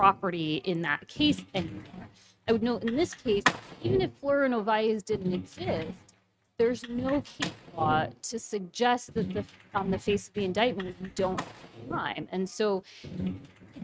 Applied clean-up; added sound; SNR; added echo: neural mask model RNNoise.